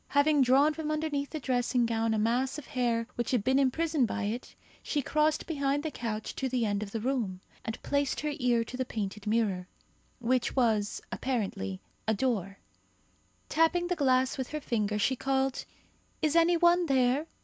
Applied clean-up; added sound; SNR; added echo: none; none; none; none.